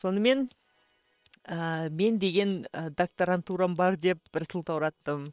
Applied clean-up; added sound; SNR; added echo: neural separator model SepFormer WHAM!.